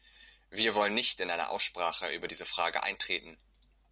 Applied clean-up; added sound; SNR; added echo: none; none; none; none.